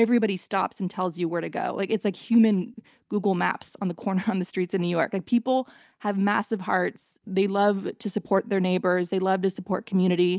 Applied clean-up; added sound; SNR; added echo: none; none; none; none.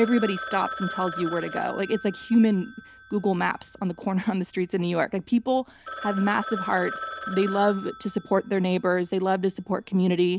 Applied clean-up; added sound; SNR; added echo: none; Telephone; 13 dB; none.